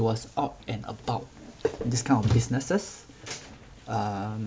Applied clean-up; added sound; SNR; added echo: none; none; none; none.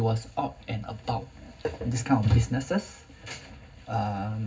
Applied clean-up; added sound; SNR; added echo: none; none; none; reverberation time 0.4 s.